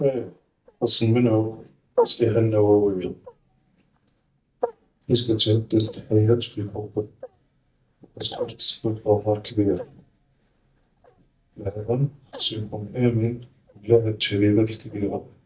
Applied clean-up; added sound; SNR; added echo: neural mask model DeepFilterNet 3.